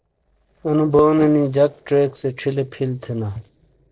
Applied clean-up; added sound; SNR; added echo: neural separator model SepFormer DNS4.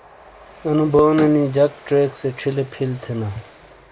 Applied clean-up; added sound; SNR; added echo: none; Slam + Train; 19 dB; none.